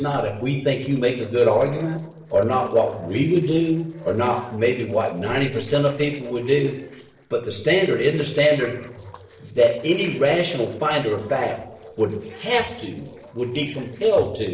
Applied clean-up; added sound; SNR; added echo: neural separator model SepFormer DNS4.